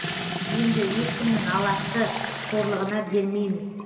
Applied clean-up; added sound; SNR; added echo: none; Sink (filling or washing) / Water tap, faucet; 2 dB; reverberation time 2.0 s.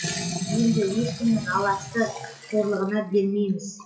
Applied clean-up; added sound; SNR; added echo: classical method WPE with log-MMSE.